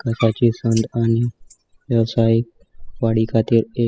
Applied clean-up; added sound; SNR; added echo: classical method spectral subtraction.